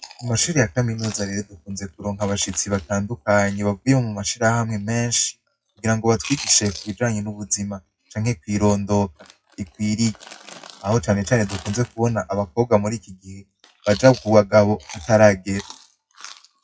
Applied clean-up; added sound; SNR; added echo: classical method WPE with log-MMSE.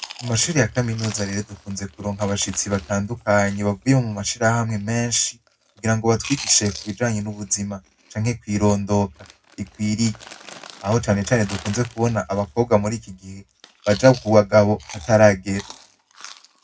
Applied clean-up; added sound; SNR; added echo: none; Chewing, mastication; 20 dB; reverberation time 0.4 s.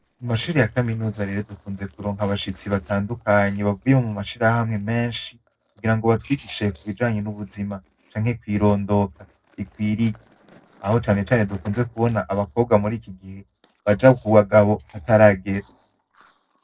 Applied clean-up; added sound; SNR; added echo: neural separator model SepFormer DNS4.